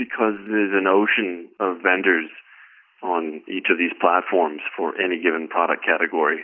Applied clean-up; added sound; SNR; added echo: none; none; none; none.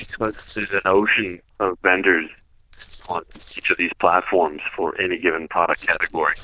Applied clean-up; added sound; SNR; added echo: neural diffusion model UNIVERSE++.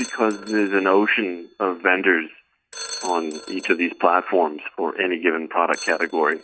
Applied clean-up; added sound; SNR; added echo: neural mask model RNNoise.